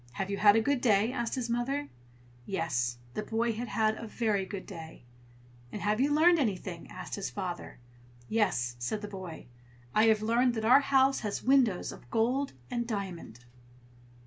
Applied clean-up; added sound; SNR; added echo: none; none; none; none.